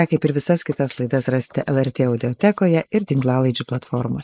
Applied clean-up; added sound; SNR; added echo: neural mask model Resemble Enhance denoiser.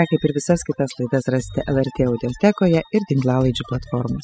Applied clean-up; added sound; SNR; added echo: classical method spectral subtraction.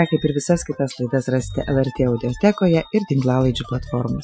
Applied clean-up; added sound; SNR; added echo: classical method Wiener filter.